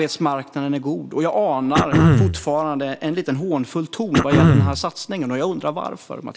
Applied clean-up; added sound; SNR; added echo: none; Cough; -3 dB; none.